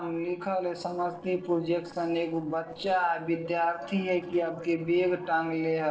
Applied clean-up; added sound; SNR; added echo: neural separator model SepFormer DNS4.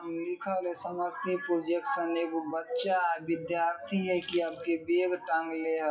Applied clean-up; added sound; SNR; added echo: classical method WPE with log-MMSE.